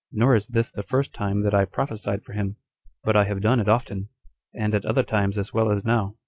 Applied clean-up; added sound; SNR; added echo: none; none; none; none.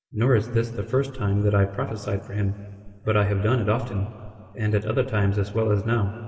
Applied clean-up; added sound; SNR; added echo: none; none; none; reverberation time 2.4 s.